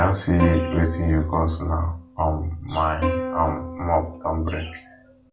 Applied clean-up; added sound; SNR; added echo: none; Plucked string instrument; 8 dB; reverberation time 0.3 s.